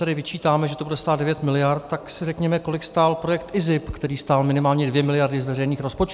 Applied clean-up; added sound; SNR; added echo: none; none; none; none.